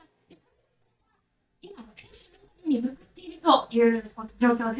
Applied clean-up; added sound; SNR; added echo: neural mask model DeepFilterNet 3.